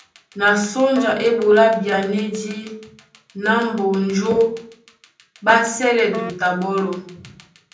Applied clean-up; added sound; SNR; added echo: none; Wind instrument, woodwind instrument; 14 dB; reverberation time 0.6 s.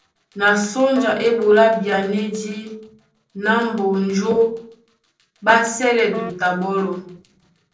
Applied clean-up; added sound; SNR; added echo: neural separator model SepFormer DNS4.